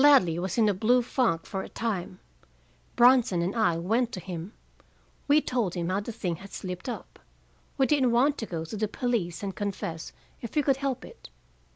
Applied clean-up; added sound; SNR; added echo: none; none; none; none.